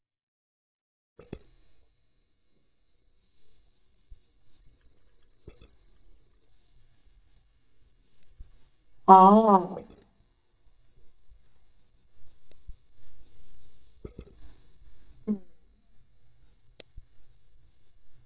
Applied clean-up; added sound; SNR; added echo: neural mask model DeepFilterNet 3.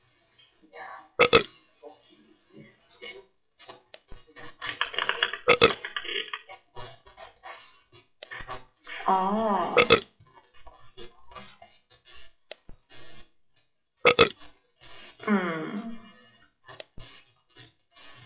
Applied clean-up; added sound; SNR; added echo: classical method WPE with log-MMSE.